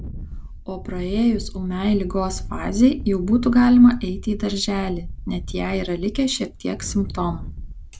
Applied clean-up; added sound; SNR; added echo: none; Wind; 10 dB; none.